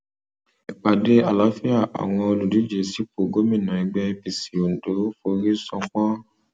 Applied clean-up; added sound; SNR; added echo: none; none; none; none.